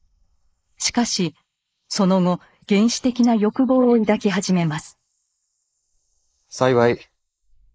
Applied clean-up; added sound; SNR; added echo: neural mask model Resemble Enhance denoiser.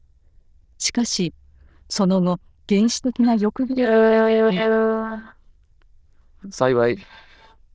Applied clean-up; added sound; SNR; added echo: neural diffusion model UNIVERSE++.